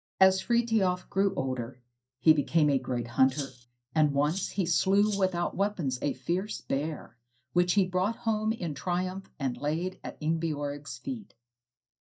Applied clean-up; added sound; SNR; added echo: neural mask model DeepFilterNet 3.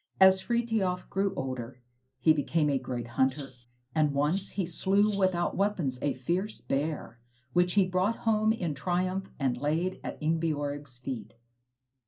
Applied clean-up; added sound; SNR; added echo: none; Rattle (instrument); 14 dB; reverberation time 0.3 s.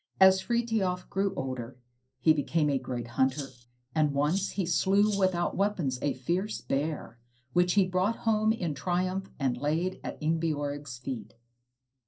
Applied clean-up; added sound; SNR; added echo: neural separator model SepFormer DNS4.